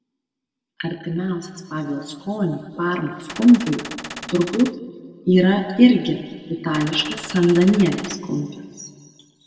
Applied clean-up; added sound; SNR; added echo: none; Gunshot, gunfire; 13 dB; reverberation time 1.8 s.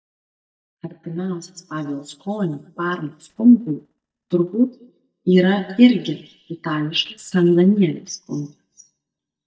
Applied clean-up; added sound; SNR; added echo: neural mask model DeepFilterNet 3.